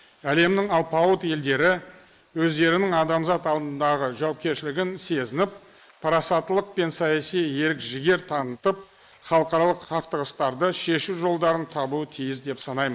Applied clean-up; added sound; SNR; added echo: neural mask model Resemble Enhance denoiser.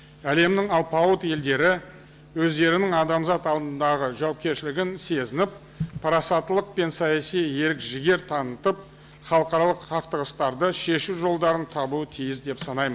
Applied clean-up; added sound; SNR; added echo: none; none; none; none.